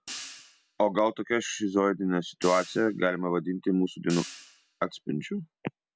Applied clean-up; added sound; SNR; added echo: none; Hi-hat; 17 dB; none.